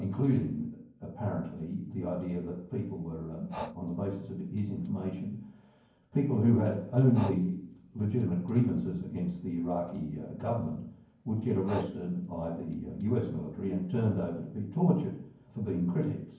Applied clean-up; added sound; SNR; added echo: none; Breathing; 17 dB; reverberation time 0.9 s.